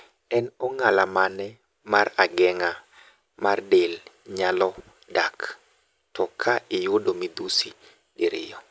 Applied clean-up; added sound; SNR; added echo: none; none; none; none.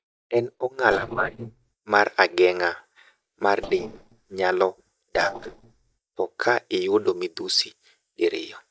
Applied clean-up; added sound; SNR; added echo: neural mask model DeepFilterNet 3.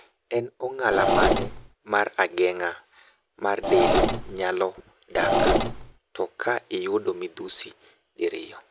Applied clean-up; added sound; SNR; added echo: none; Engine / Mechanisms; -4 dB; none.